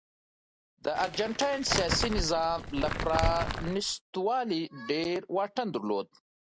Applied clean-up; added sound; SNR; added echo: none; Crumpling, crinkling; 2 dB; none.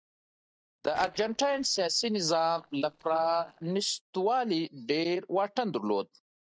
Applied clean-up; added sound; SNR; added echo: neural mask model DeepFilterNet 3.